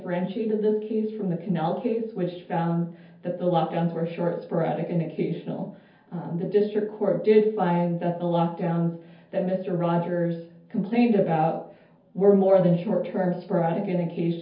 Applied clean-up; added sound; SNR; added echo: none; none; none; reverberation time 0.5 s.